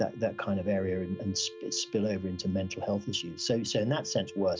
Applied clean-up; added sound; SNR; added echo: none; Wind instrument, woodwind instrument + Telephone; 16 dB; none.